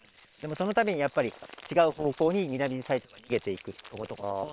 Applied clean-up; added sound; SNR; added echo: neural separator model SepFormer WHAM!.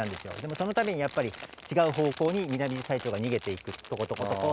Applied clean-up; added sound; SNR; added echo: none; Crumpling, crinkling; 15 dB; none.